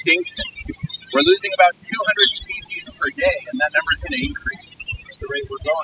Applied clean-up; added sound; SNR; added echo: classical method spectral subtraction.